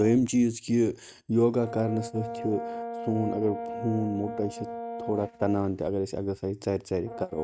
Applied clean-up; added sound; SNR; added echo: neural mask model RNNoise.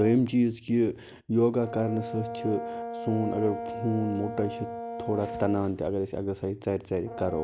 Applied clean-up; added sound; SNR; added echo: none; Brass instrument; 10 dB; none.